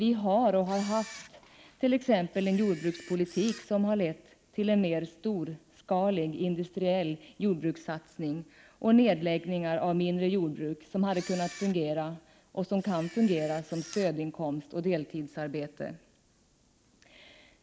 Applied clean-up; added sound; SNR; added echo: none; Camera; 18 dB; none.